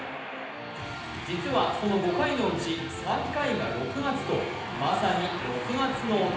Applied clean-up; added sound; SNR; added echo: none; Wind instrument, woodwind instrument; 17 dB; reverberation time 0.9 s.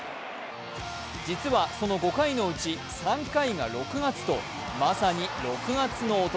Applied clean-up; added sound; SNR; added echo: none; none; none; none.